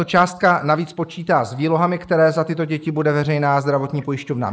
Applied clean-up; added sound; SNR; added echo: neural mask model Resemble Enhance denoiser.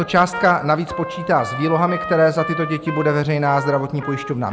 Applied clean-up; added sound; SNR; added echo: none; Trumpet; 11 dB; none.